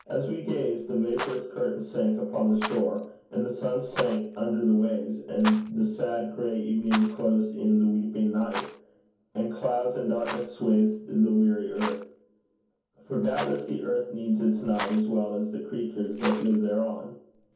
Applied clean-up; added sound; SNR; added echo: none; Rattle; 14 dB; reverberation time 0.6 s.